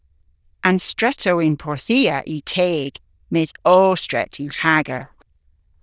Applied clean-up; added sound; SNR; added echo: neural diffusion model UNIVERSE++.